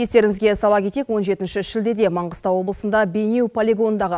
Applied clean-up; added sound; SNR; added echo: none; none; none; none.